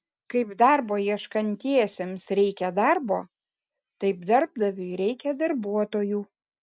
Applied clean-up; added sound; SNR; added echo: none; none; none; none.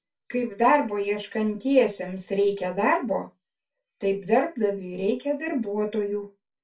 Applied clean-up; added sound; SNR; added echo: none; none; none; reverberation time 0.2 s.